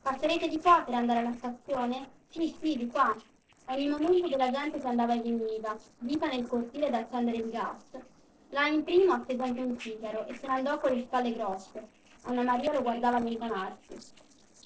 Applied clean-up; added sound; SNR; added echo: neural separator model SepFormer DNS4.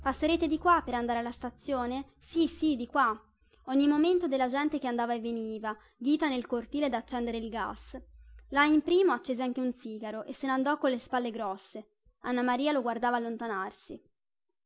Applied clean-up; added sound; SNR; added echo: none; none; none; none.